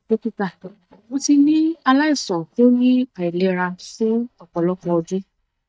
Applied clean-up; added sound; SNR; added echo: neural mask model DeepFilterNet 3.